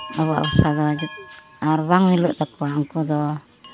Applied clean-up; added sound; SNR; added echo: none; Chime; 17 dB; none.